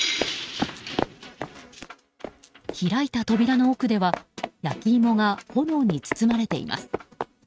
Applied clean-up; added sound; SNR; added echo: neural mask model RNNoise.